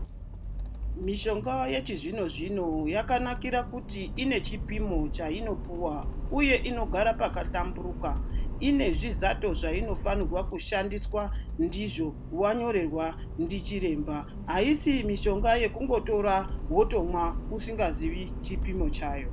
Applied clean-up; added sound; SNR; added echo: none; Accelerating, revving, vroom; 4 dB; none.